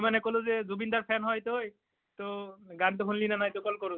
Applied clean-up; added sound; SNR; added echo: none; none; none; none.